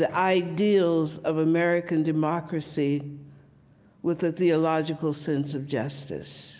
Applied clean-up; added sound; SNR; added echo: none; none; none; none.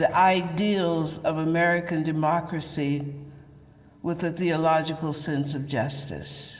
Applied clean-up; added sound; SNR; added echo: none; none; none; reverberation time 2.4 s.